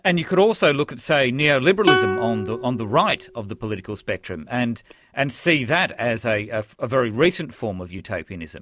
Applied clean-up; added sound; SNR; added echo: none; Plucked string instrument; 5 dB; none.